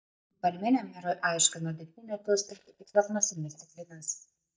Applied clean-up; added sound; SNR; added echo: neural mask model DeepFilterNet 3.